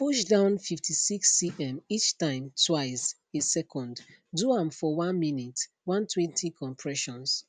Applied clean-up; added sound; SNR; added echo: none; none; none; none.